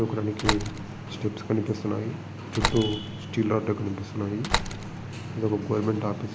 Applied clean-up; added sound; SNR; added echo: none; Slam; 6 dB; none.